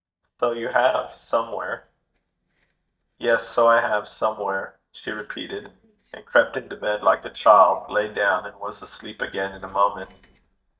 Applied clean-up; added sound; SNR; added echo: neural mask model DeepFilterNet 3.